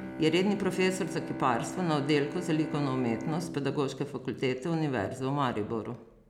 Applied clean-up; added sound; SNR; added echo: none; Bowed string instrument; 11 dB; none.